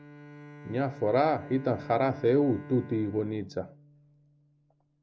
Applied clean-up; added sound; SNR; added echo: none; Bowed string instrument; 17 dB; none.